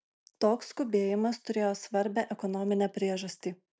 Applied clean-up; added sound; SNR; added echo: none; none; none; none.